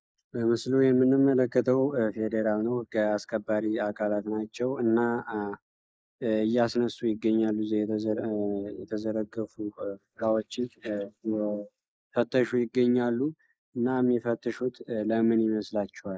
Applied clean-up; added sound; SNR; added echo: neural mask model Resemble Enhance denoiser.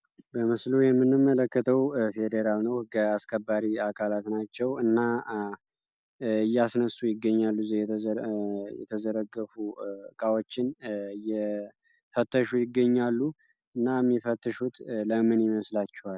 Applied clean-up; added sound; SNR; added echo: none; none; none; none.